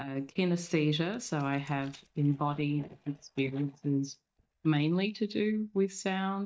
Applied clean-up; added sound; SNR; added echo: neural mask model DeepFilterNet 3.